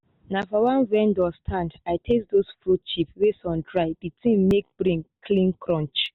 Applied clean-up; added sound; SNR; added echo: none; none; none; none.